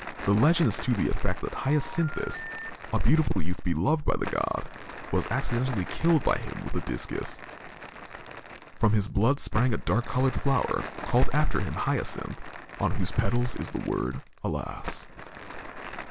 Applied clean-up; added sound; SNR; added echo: none; Telephone + Crumpling, crinkling; 16 dB; none.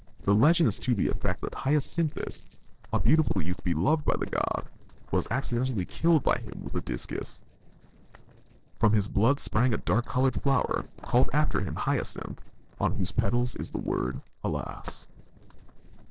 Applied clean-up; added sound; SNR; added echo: neural separator model SepFormer DNS4.